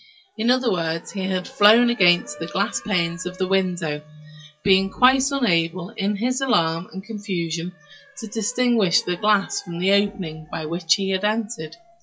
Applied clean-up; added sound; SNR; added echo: classical method WPE with log-MMSE.